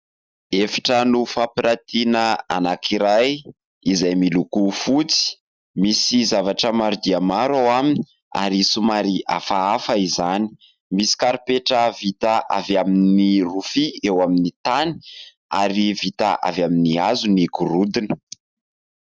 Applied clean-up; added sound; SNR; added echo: none; none; none; none.